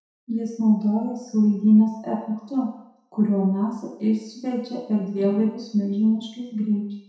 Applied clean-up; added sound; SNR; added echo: none; none; none; reverberation time 0.7 s.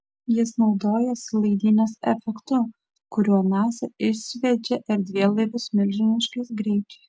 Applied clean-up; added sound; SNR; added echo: none; none; none; none.